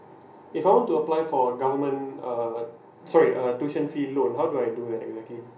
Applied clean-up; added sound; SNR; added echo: none; none; none; reverberation time 0.6 s.